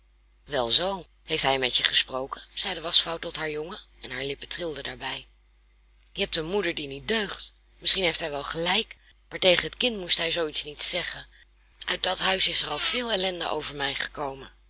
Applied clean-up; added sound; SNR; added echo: none; Breathing; 13 dB; none.